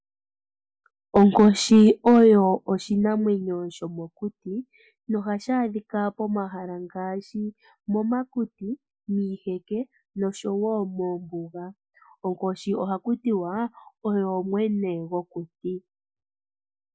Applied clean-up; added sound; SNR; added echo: none; none; none; none.